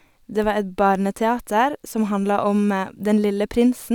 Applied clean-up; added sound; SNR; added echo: none; none; none; none.